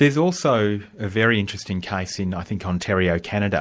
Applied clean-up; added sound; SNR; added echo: none; none; none; none.